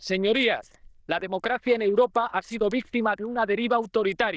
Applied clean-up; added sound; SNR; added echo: neural diffusion model UNIVERSE++.